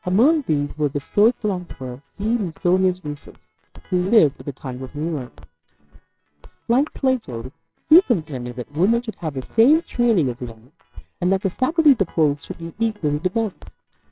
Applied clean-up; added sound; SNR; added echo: neural separator model SepFormer WHAMR!.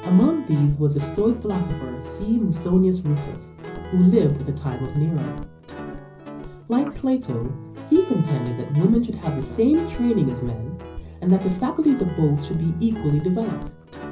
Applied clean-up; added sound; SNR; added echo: none; Guitar; 13 dB; reverberation time 0.5 s.